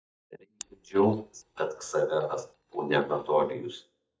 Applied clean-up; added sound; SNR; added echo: neural mask model DeepFilterNet 3.